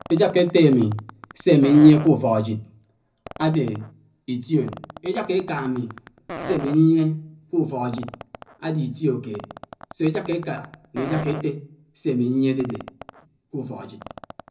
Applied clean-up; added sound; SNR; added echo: none; Fart; 18 dB; reverberation time 0.4 s.